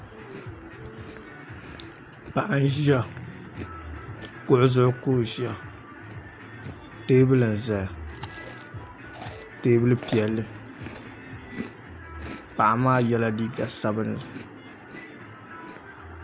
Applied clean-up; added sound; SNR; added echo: none; Chewing, mastication; 20 dB; none.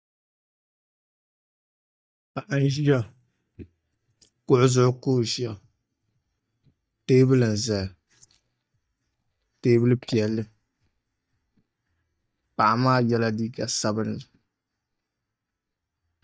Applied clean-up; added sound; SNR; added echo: neural mask model DeepFilterNet 3.